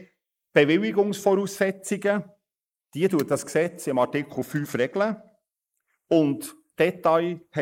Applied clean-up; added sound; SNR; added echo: neural mask model Resemble Enhance denoiser.